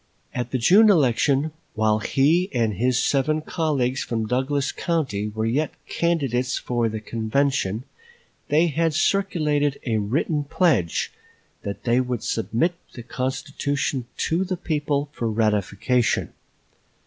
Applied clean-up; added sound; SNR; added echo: none; none; none; none.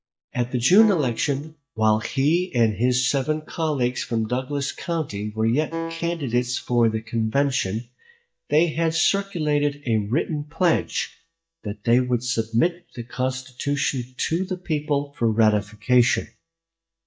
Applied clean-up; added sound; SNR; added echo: neural mask model DeepFilterNet 3.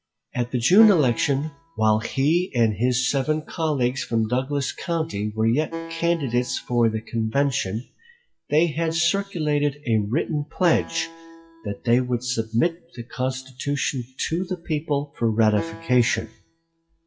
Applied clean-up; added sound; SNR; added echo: classical method WPE with log-MMSE.